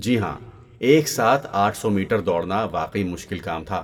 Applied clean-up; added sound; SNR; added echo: none; none; none; reverberation time 0.7 s.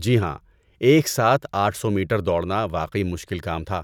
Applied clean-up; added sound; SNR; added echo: none; none; none; none.